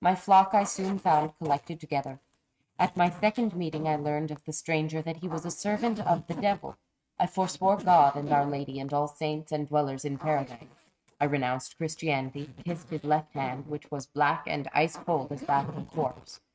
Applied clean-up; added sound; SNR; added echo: neural mask model RNNoise.